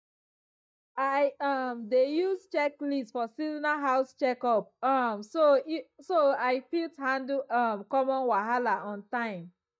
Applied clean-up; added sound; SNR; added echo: neural mask model DeepFilterNet 3.